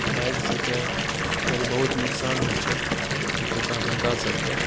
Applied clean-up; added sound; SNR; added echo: none; Fill (with liquid) / Bathtub (filling or washing) / Water tap, faucet; -5 dB; none.